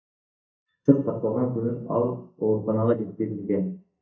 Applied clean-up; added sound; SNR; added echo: neural mask model DeepFilterNet 3.